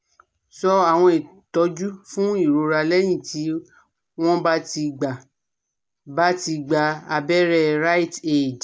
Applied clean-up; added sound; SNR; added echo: none; none; none; none.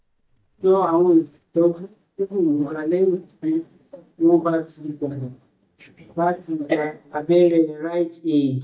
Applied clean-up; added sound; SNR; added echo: neural mask model DeepFilterNet 3.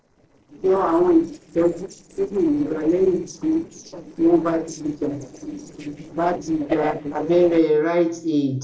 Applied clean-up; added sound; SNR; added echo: neural separator model SepFormer DNS4.